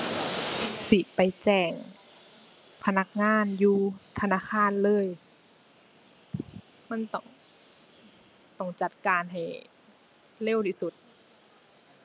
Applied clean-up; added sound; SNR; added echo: none; none; none; none.